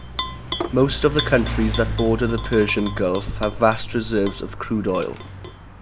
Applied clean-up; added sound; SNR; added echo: none; Mechanisms / Bicycle + Tap / Glass; 6 dB; none.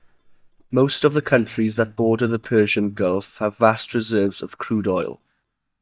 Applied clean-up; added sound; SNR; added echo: neural mask model DeepFilterNet 3.